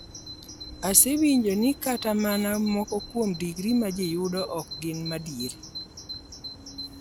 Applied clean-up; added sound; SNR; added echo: none; Bird vocalization, bird call, bird song; 13 dB; none.